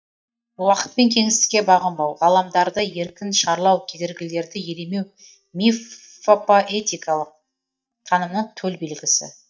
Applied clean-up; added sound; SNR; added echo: neural mask model DeepFilterNet 3.